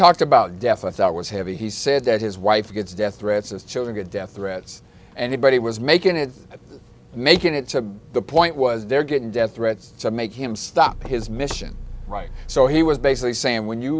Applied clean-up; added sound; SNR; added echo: none; Idling / Car; 11 dB; none.